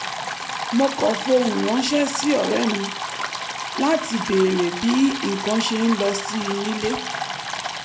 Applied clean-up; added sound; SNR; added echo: none; Stream; 6 dB; none.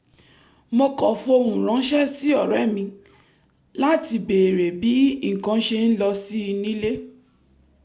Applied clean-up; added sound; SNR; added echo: none; none; none; none.